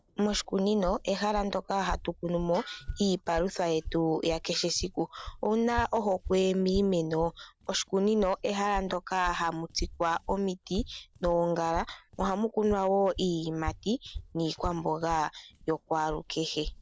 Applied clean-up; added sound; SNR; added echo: none; Walk, footsteps; 13 dB; none.